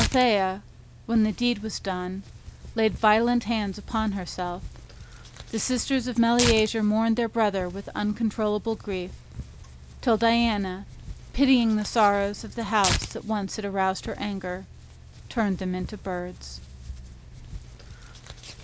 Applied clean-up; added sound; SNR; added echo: none; Tearing; 11 dB; none.